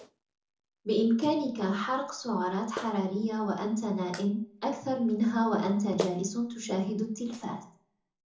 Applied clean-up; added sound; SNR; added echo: none; Clapping; 15 dB; reverberation time 0.7 s.